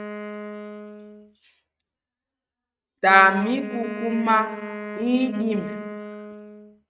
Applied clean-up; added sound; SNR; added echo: neural mask model RNNoise.